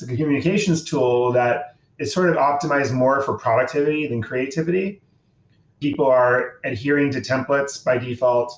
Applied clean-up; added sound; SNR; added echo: none; none; none; none.